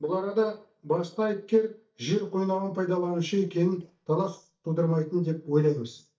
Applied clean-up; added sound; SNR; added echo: neural mask model DeepFilterNet 3.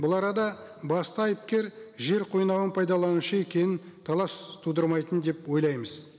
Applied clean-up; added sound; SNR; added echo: none; none; none; none.